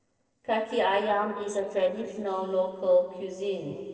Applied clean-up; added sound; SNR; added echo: neural separator model SepFormer DNS4.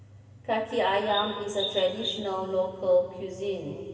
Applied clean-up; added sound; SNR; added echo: none; Bird vocalization, bird call, bird song; 7 dB; reverberation time 2.4 s.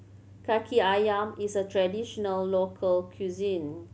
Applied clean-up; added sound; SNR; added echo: none; none; none; none.